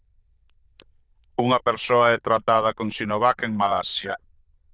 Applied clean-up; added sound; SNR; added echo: neural diffusion model UNIVERSE++.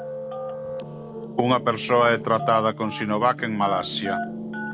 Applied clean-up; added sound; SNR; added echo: none; Piano + Telephone; 8 dB; none.